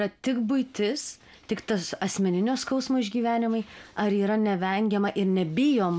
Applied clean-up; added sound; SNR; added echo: none; none; none; none.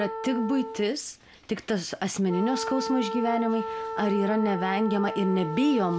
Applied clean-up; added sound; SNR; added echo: none; Wind instrument, woodwind instrument; 8 dB; none.